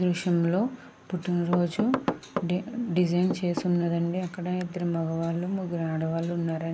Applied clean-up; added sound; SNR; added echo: none; Knock / Wood; 8 dB; none.